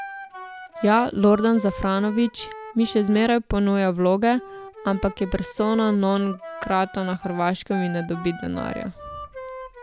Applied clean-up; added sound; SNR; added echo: none; Wind instrument, woodwind instrument; 15 dB; none.